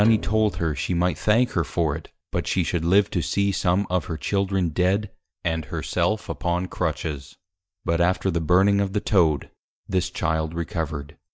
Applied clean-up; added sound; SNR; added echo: neural mask model DeepFilterNet 3.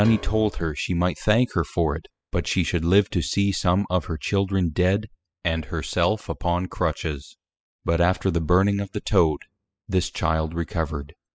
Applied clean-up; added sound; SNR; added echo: classical method spectral subtraction.